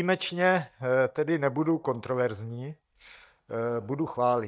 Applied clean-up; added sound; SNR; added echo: neural mask model DeepFilterNet 3.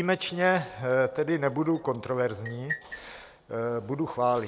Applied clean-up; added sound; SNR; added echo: none; Liquid; 18 dB; none.